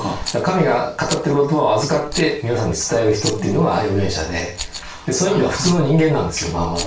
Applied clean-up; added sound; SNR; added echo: none; Rattle; 15 dB; reverberation time 0.3 s.